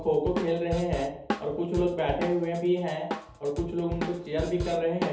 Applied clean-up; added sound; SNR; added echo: none; Drum kit; 7 dB; reverberation time 2.2 s.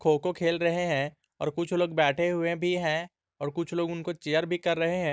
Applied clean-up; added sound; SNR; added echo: none; none; none; none.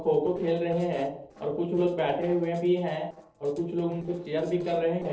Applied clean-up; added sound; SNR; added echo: neural separator model SepFormer DNS4.